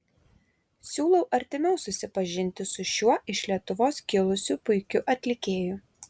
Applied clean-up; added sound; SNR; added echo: none; none; none; none.